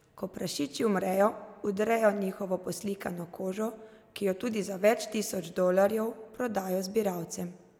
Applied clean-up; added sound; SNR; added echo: none; none; none; none.